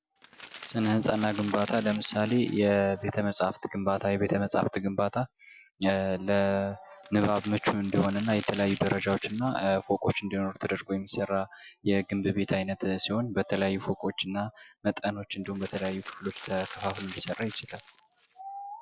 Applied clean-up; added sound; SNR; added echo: none; Crumpling, crinkling; 16 dB; none.